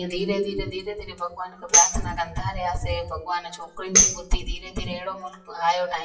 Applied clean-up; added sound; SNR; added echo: classical method WPE with log-MMSE.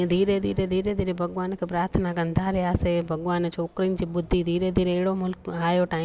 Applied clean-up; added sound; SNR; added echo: none; none; none; none.